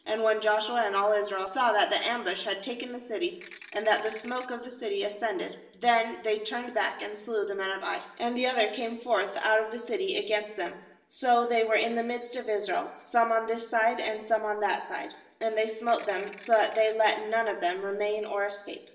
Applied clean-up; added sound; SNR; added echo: none; Ratchet, pawl / Percussion; 12 dB; reverberation time 0.8 s.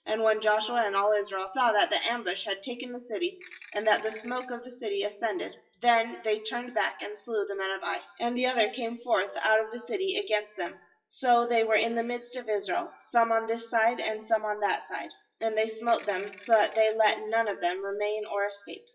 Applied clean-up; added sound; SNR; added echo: classical method WPE with log-MMSE.